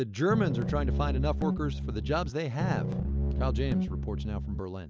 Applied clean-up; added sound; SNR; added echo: none; Piano; -3 dB; none.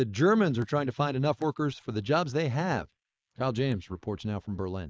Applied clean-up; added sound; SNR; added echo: neural mask model Resemble Enhance denoiser.